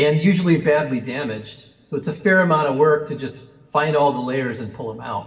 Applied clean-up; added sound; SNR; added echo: none; none; none; reverberation time 1.6 s.